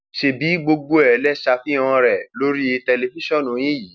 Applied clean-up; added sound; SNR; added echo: none; none; none; none.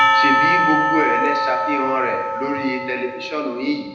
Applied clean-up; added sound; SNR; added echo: none; Percussion; -4 dB; reverberation time 0.9 s.